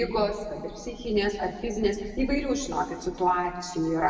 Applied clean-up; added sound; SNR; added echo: none; none; none; reverberation time 1.9 s.